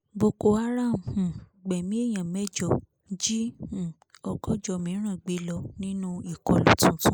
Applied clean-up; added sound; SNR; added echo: neural mask model Resemble Enhance denoiser.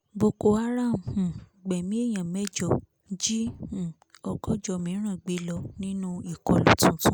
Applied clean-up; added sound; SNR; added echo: none; Cupboard open or close; 17 dB; none.